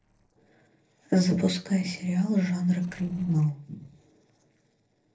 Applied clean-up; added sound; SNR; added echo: neural separator model SepFormer DNS4.